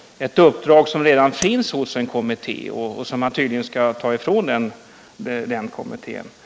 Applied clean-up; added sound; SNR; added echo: neural mask model Resemble Enhance denoiser.